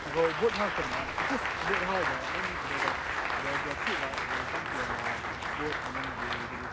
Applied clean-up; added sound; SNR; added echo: none; Applause; -3 dB; none.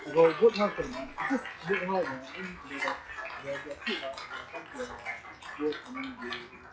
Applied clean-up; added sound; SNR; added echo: classical method log-MMSE.